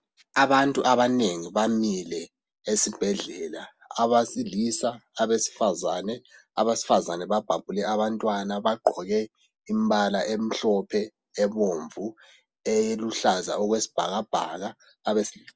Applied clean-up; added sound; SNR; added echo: none; none; none; none.